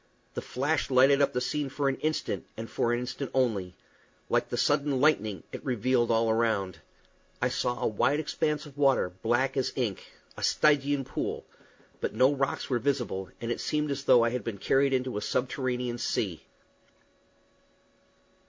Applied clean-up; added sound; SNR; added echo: none; none; none; none.